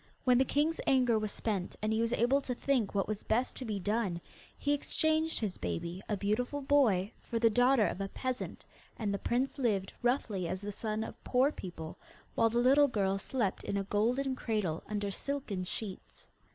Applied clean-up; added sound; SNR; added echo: none; none; none; none.